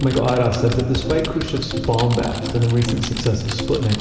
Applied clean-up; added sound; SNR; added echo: none; Typing; 12 dB; reverberation time 2.3 s.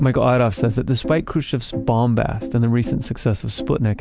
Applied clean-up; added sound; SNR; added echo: none; none; none; none.